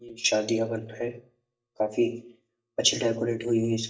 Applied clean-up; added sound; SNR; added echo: neural mask model DeepFilterNet 3.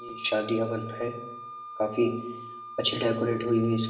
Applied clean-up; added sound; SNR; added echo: none; Wind instrument, woodwind instrument; 13 dB; reverberation time 0.9 s.